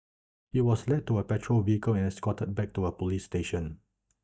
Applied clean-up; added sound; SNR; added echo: neural mask model DeepFilterNet 3.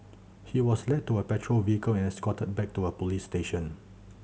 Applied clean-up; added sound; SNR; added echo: none; none; none; none.